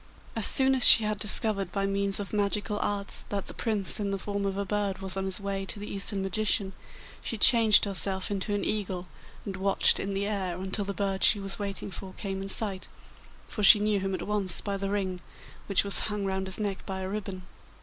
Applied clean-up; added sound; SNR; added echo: none; none; none; none.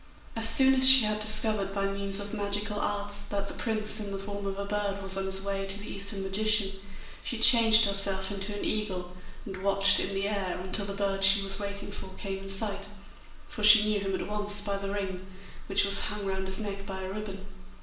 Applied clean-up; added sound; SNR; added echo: none; none; none; reverberation time 0.7 s.